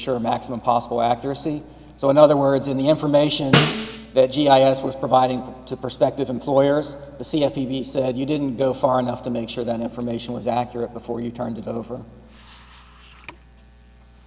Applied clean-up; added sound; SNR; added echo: none; Snare drum; 2 dB; none.